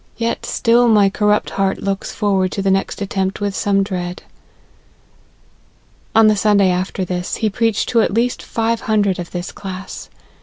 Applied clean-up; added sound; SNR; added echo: none; none; none; none.